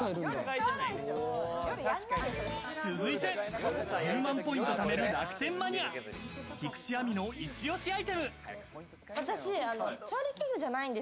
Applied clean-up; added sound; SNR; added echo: none; none; none; none.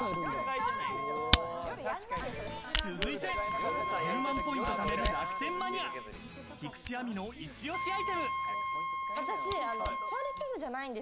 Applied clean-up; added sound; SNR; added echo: none; Camera + Wind instrument, woodwind instrument; -1 dB; none.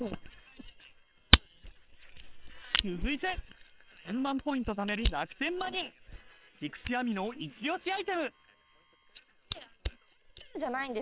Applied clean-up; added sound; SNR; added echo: neural separator model SepFormer WHAM!.